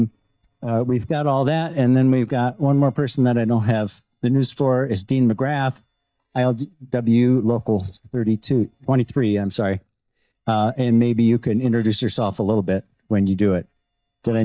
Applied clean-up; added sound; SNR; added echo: neural mask model DeepFilterNet 3.